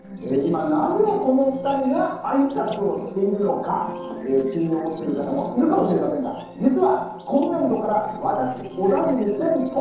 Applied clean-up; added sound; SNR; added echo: neural separator model SepFormer DNS4.